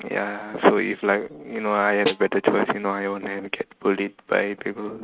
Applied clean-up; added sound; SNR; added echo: neural mask model RNNoise.